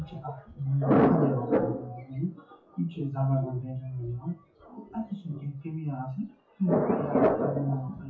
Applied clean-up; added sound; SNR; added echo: classical method WPE with log-MMSE.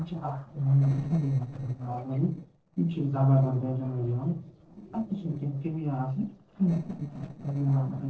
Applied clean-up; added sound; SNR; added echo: neural separator model SepFormer DNS4.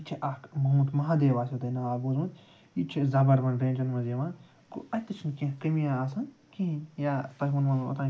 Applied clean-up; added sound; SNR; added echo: none; none; none; none.